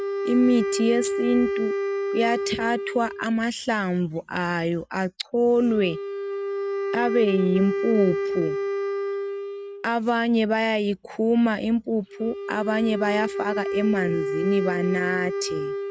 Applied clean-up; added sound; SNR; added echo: neural mask model RNNoise.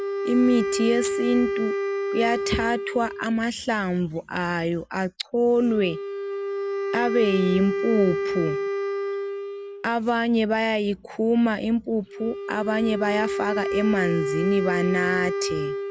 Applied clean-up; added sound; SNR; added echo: none; Wind instrument, woodwind instrument; 4 dB; none.